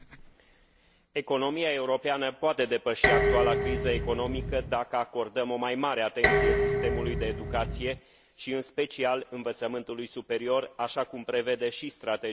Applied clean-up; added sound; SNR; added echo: none; Dishes, pots, and pans; -1 dB; none.